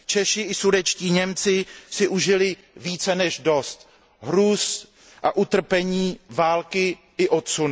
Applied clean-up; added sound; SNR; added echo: none; none; none; none.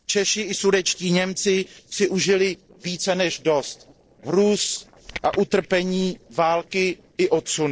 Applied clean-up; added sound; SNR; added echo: neural separator model SepFormer DNS4.